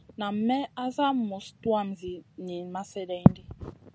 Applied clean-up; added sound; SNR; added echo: none; none; none; none.